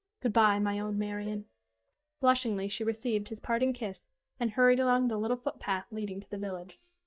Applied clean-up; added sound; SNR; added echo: neural mask model DeepFilterNet 3.